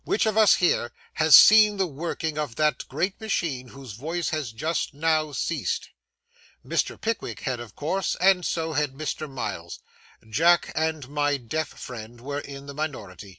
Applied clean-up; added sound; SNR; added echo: none; none; none; none.